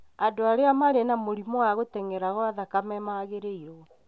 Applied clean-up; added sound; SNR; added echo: none; none; none; none.